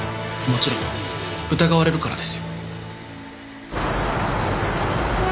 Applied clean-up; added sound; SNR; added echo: none; none; none; none.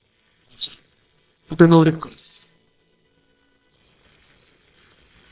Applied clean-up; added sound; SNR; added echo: neural separator model SepFormer WHAMR!.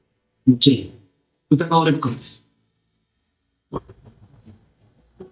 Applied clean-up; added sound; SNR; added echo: neural mask model DeepFilterNet 3.